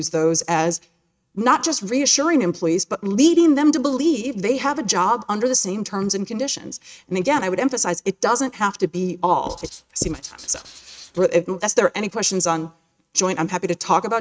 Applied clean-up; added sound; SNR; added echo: neural mask model RNNoise.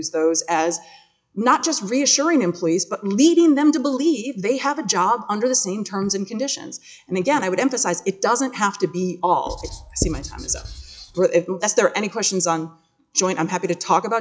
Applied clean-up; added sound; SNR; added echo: classical method log-MMSE.